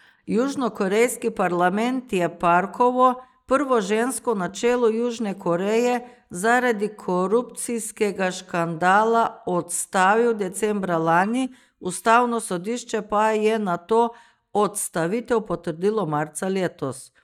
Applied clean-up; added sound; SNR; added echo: neural mask model DeepFilterNet 3.